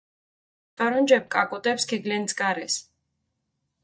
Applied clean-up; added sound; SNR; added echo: neural mask model DeepFilterNet 3.